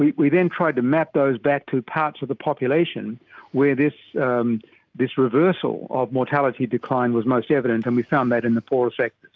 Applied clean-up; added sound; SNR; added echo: none; none; none; none.